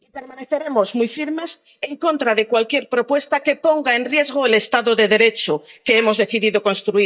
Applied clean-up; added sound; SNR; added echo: neural mask model DeepFilterNet 3.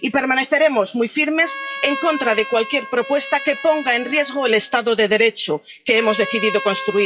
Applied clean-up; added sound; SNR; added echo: classical method WPE with log-MMSE.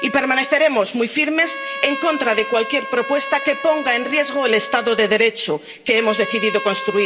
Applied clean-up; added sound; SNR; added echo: none; Trumpet; 11 dB; reverberation time 1.2 s.